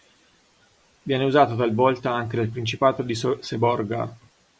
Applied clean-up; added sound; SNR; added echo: none; none; none; none.